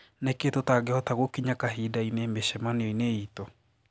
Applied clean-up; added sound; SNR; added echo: none; none; none; none.